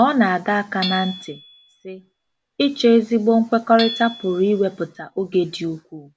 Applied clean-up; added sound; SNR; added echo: none; Hammer / Chink, clink; 16 dB; none.